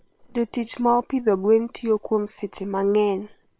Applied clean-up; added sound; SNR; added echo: neural separator model SepFormer WHAM!.